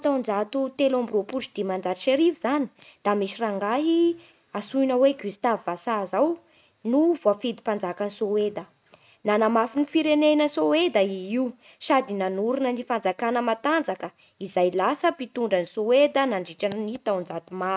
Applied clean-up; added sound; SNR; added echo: none; none; none; none.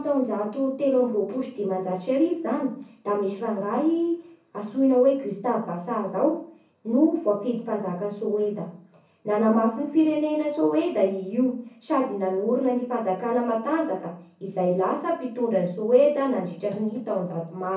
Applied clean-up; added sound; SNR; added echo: none; none; none; reverberation time 0.6 s.